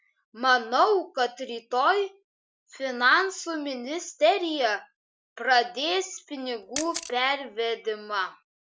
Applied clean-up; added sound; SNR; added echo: none; Camera; 12 dB; none.